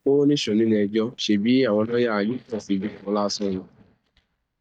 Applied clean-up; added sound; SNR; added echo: neural mask model DeepFilterNet 3.